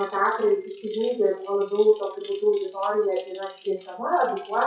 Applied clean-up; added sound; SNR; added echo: classical method WPE with log-MMSE.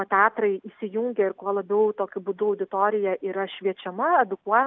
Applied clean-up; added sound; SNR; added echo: none; none; none; none.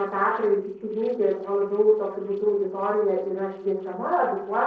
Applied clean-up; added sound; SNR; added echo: neural separator model SepFormer DNS4.